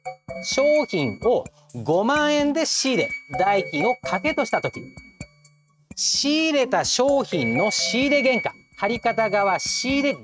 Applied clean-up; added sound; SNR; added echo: neural mask model RNNoise.